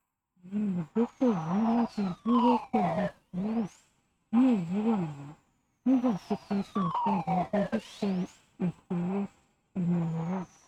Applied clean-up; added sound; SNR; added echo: neural mask model RNNoise.